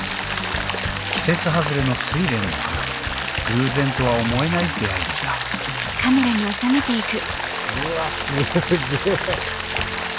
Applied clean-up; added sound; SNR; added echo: none; Rain; 3 dB; none.